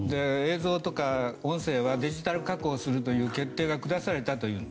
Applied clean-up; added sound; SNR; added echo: none; none; none; none.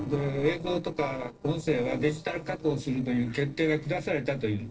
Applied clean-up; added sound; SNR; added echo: neural separator model SepFormer DNS4.